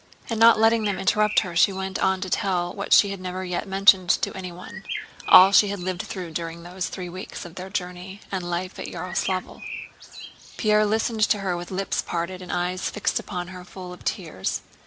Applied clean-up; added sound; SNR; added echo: none; Bird; 13 dB; none.